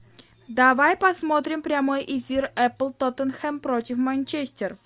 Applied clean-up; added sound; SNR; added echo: none; none; none; none.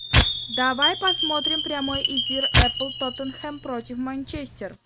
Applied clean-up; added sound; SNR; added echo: none; Chime + Tearing; -4 dB; none.